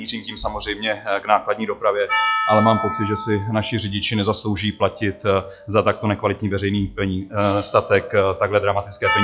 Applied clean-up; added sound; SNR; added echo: classical method log-MMSE.